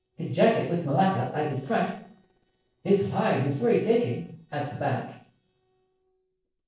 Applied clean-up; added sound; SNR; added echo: neural separator model SepFormer DNS4.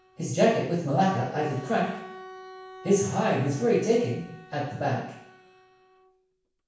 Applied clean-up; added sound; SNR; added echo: none; Bowed string instrument; 19 dB; reverberation time 0.7 s.